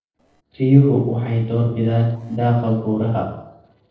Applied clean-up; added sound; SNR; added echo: neural separator model SepFormer DNS4.